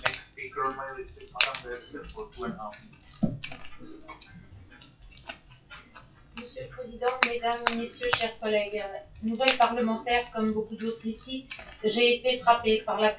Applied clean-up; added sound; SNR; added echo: classical method WPE with log-MMSE.